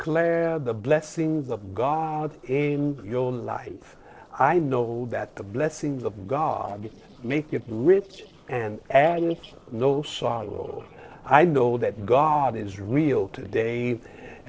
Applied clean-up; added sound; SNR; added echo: neural separator model SepFormer DNS4.